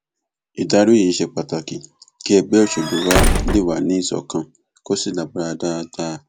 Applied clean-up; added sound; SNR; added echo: none; Squeak / Slam / Wood; -1 dB; none.